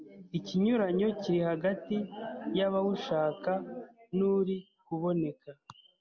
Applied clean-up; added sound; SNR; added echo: none; none; none; none.